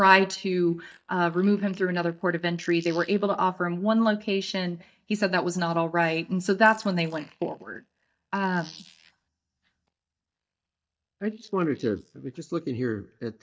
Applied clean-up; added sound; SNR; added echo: neural mask model DeepFilterNet 3.